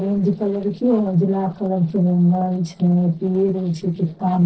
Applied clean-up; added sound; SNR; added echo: neural separator model SepFormer DNS4.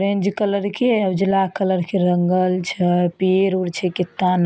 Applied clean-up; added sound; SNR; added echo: none; none; none; none.